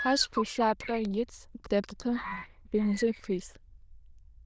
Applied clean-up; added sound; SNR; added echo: neural diffusion model UNIVERSE++.